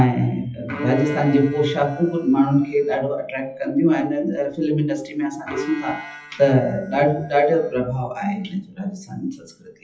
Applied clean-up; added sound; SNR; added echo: classical method WPE with log-MMSE.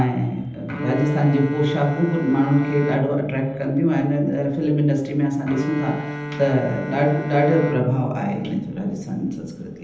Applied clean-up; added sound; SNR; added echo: none; Bowed string instrument; 9 dB; reverberation time 0.9 s.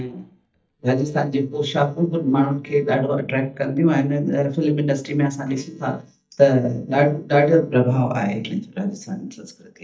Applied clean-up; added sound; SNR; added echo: neural mask model DeepFilterNet 3.